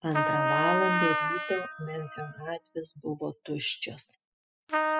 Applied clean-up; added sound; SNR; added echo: classical method spectral subtraction.